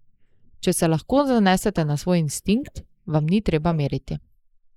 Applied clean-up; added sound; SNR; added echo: neural mask model Resemble Enhance denoiser.